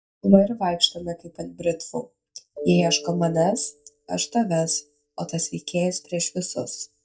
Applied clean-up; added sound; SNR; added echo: neural mask model DeepFilterNet 3.